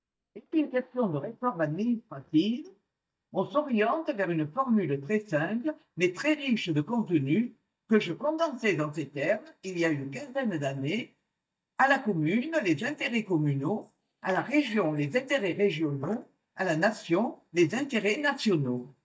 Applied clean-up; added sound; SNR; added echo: neural mask model DeepFilterNet 3.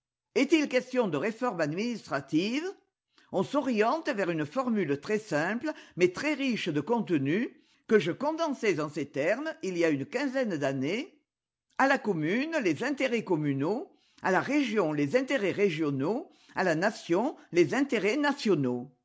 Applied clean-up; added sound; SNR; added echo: none; none; none; none.